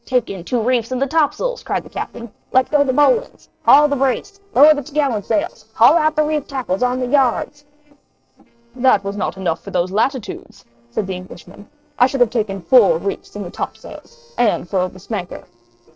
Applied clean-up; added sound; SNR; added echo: neural separator model SepFormer DNS4.